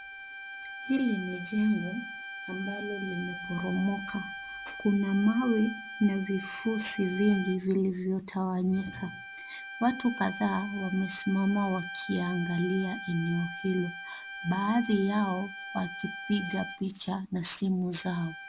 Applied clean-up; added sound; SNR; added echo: none; Bowed string instrument; 11 dB; none.